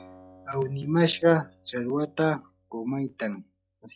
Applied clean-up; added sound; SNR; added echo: classical method log-MMSE.